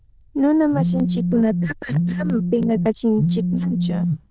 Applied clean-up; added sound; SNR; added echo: neural diffusion model UNIVERSE++.